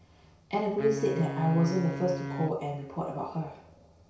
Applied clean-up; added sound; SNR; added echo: none; Wind instrument, woodwind instrument; 7 dB; reverberation time 0.6 s.